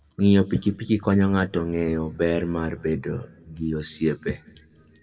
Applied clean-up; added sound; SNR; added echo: none; none; none; reverberation time 1.6 s.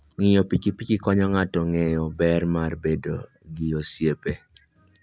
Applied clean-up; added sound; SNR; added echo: none; none; none; none.